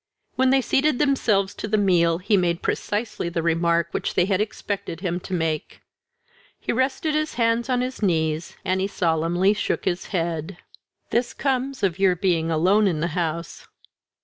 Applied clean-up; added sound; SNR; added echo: none; none; none; none.